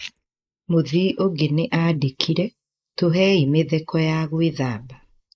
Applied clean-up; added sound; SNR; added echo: neural mask model Resemble Enhance denoiser.